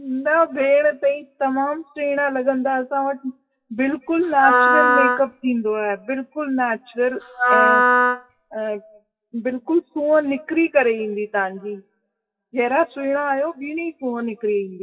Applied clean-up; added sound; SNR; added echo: classical method WPE with log-MMSE.